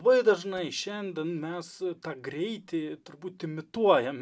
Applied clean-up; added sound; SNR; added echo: none; none; none; none.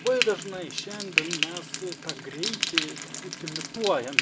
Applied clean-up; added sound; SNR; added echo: none; Frying (food); -1 dB; none.